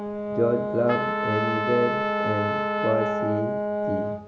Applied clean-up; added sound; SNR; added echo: none; Trumpet + Brass instrument; -1 dB; none.